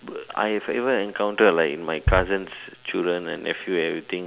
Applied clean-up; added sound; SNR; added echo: none; Bass drum; 7 dB; none.